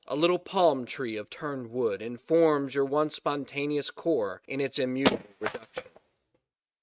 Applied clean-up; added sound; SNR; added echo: neural mask model RNNoise.